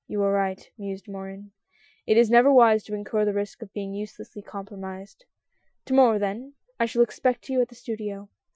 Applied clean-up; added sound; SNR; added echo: classical method Wiener filter.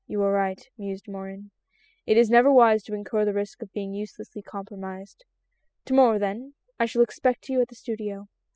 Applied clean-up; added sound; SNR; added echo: classical method spectral subtraction.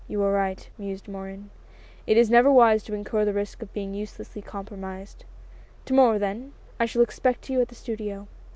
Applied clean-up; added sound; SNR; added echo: none; Mechanisms; 19 dB; none.